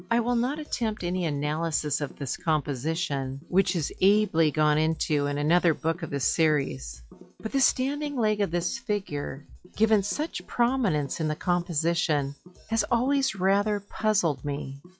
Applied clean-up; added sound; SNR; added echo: classical method log-MMSE.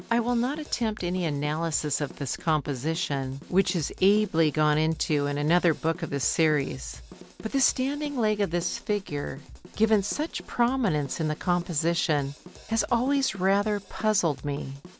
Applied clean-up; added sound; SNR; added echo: none; Drum kit; 19 dB; none.